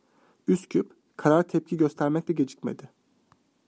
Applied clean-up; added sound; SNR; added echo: none; none; none; none.